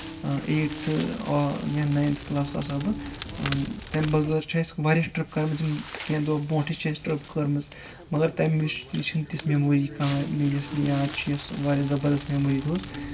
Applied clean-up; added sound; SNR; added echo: none; Crackle; 11 dB; reverberation time 0.2 s.